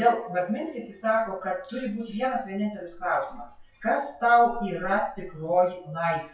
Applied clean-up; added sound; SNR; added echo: classical method WPE with log-MMSE.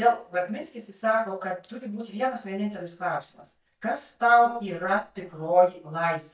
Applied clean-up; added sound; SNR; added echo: neural mask model DeepFilterNet 3.